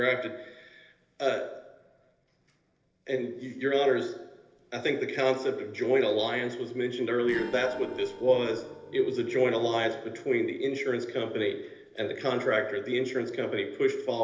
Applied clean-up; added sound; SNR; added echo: neural separator model SepFormer DNS4.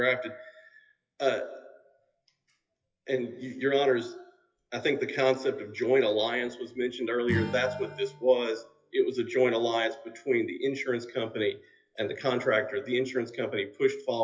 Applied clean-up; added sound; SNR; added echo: classical method WPE with log-MMSE.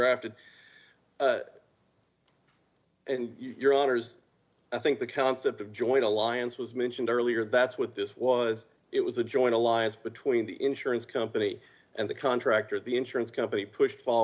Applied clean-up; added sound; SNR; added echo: none; none; none; none.